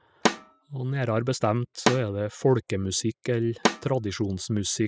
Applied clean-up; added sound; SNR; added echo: classical method spectral subtraction.